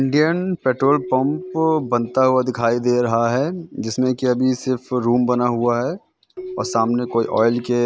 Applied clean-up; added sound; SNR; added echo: none; Keyboard (musical); 17 dB; none.